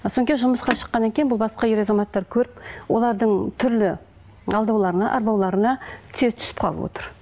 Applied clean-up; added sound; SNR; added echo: none; Telephone; 13 dB; none.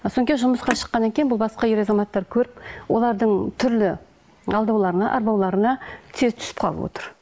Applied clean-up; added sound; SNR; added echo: neural mask model Resemble Enhance denoiser.